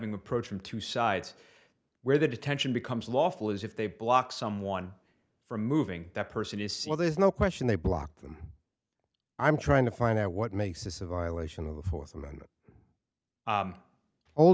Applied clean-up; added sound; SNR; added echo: none; none; none; none.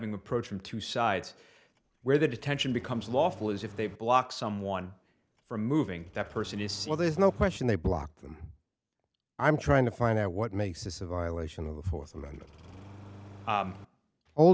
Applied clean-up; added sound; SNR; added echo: none; Engine starting; 19 dB; none.